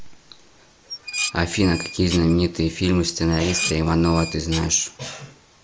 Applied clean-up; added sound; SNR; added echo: none; Dishes, pots, and pans; 10 dB; none.